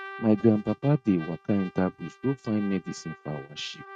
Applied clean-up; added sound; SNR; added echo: neural mask model RNNoise.